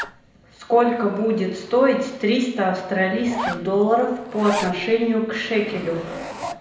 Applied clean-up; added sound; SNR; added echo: none; Zipper (clothing); 13 dB; reverberation time 0.7 s.